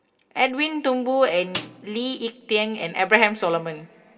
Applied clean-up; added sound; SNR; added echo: none; Snare drum; 14 dB; reverberation time 1.7 s.